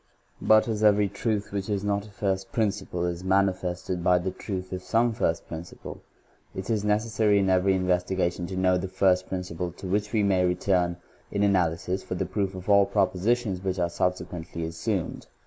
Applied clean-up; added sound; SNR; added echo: none; none; none; none.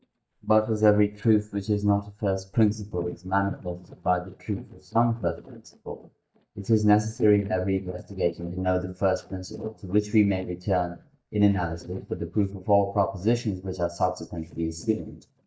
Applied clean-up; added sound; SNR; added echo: neural mask model DeepFilterNet 3.